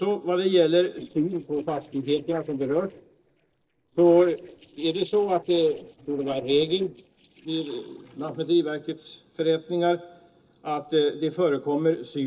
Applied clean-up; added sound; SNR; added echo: neural separator model SepFormer DNS4.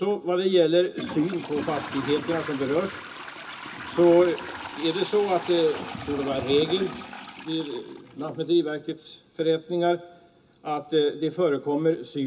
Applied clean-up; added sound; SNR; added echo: none; Trickle, dribble / Toilet flush; 13 dB; reverberation time 0.2 s.